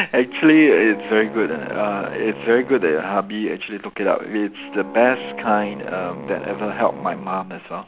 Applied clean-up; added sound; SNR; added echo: none; Wind instrument, woodwind instrument; 15 dB; none.